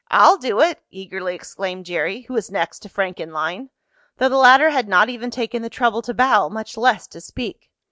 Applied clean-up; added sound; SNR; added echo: none; none; none; none.